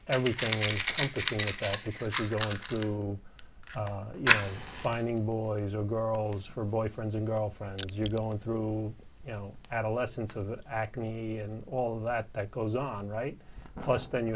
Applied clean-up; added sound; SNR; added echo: none; Fire + Crushing; 4 dB; none.